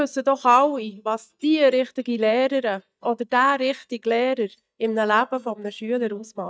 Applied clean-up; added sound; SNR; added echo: neural mask model DeepFilterNet 3.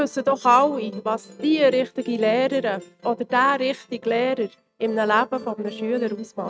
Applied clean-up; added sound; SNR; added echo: neural mask model RNNoise.